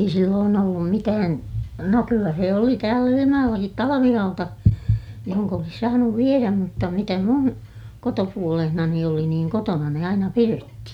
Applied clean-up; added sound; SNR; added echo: none; none; none; none.